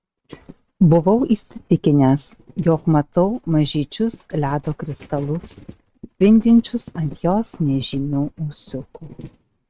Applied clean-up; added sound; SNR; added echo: neural mask model RNNoise.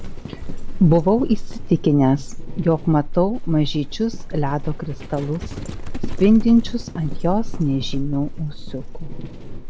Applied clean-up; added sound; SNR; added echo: none; Livestock, farm animals, working animals; 4 dB; none.